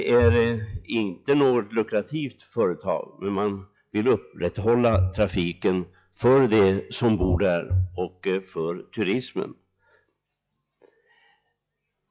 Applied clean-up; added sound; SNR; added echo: classical method log-MMSE.